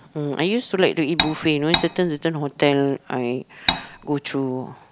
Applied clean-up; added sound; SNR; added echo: none; Cutlery, silverware; 2 dB; none.